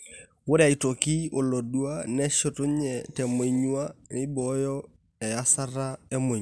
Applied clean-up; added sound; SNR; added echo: none; none; none; none.